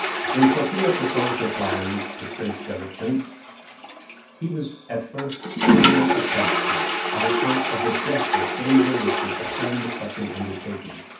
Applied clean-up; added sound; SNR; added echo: none; Toilet flush; -2 dB; reverberation time 0.6 s.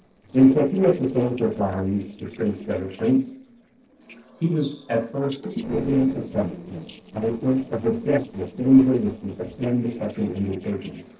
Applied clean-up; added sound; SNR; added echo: neural separator model SepFormer DNS4.